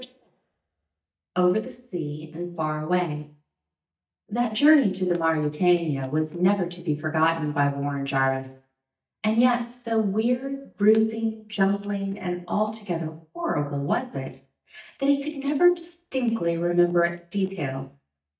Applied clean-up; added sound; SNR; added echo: neural mask model DeepFilterNet 3.